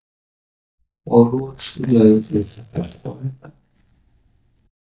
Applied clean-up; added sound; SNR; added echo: neural mask model DeepFilterNet 3.